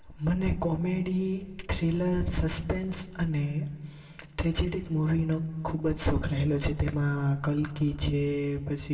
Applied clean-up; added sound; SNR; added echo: none; none; none; reverberation time 2.7 s.